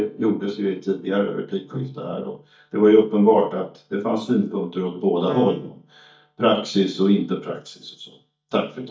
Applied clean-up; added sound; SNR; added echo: neural mask model DeepFilterNet 3.